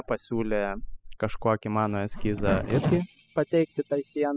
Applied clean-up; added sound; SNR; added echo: classical method spectral subtraction.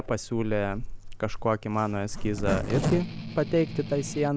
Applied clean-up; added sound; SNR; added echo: none; Zipper (clothing) + Strum; 5 dB; none.